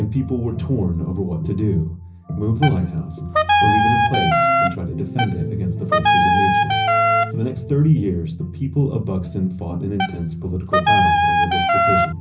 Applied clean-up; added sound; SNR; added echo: none; Wind instrument, woodwind instrument; -4 dB; reverberation time 0.5 s.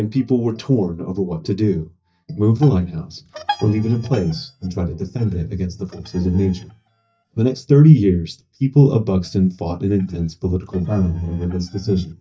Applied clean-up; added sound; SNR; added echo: neural mask model DeepFilterNet 3.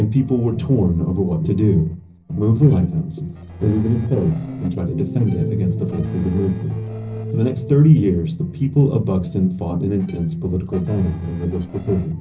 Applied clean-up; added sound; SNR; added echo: neural separator model SepFormer DNS4.